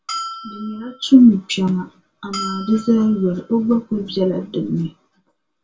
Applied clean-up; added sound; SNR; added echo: none; Bell; 15 dB; reverberation time 0.2 s.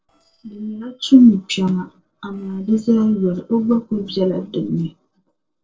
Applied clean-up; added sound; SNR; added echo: neural separator model SepFormer DNS4.